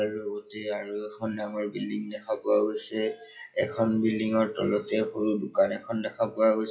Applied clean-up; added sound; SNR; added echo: classical method WPE with log-MMSE.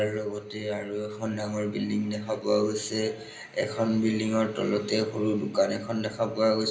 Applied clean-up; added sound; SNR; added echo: none; Telephone; 18 dB; reverberation time 0.5 s.